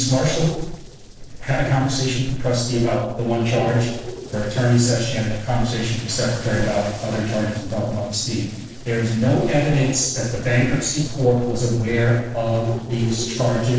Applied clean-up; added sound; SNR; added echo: neural separator model SepFormer DNS4.